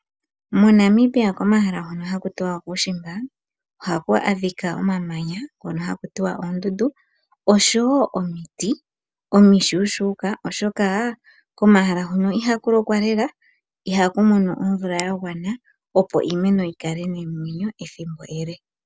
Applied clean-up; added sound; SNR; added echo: none; none; none; none.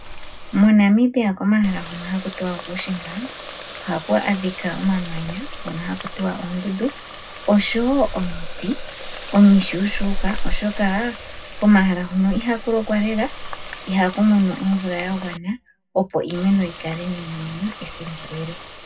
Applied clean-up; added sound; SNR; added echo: none; Water tap, faucet; 9 dB; reverberation time 0.3 s.